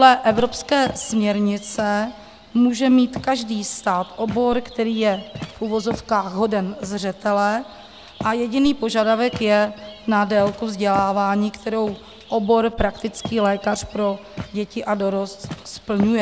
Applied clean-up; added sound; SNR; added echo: none; Walk, footsteps + Gull, seagull; 16 dB; none.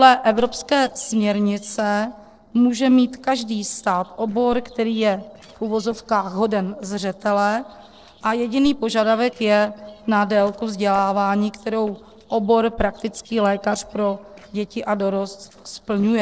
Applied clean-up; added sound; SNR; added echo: neural separator model SepFormer DNS4.